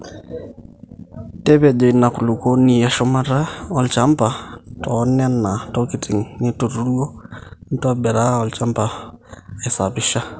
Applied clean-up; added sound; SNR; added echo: none; none; none; none.